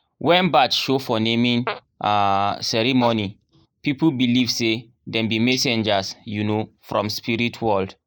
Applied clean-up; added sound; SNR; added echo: neural mask model Resemble Enhance denoiser.